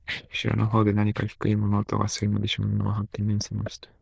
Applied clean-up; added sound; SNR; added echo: neural diffusion model UNIVERSE++.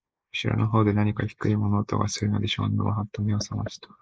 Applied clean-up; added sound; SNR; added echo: neural mask model Resemble Enhance denoiser.